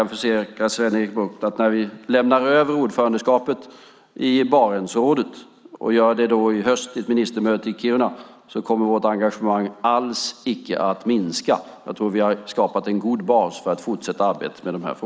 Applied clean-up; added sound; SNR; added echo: none; none; none; none.